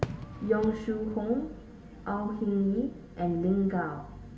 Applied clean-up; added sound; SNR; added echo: none; Fireworks; 13 dB; reverberation time 0.1 s.